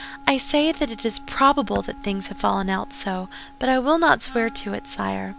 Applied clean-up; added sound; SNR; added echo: none; Wind instrument, woodwind instrument; 20 dB; none.